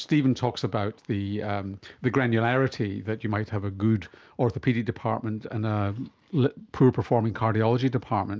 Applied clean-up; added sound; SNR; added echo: none; none; none; none.